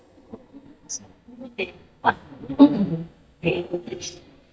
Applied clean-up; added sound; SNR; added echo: neural mask model DeepFilterNet 3.